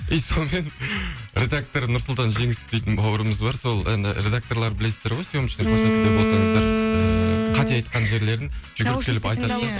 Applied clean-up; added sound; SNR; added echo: none; Wind instrument, woodwind instrument; 0 dB; none.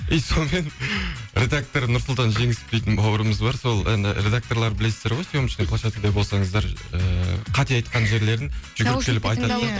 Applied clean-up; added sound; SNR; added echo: none; none; none; none.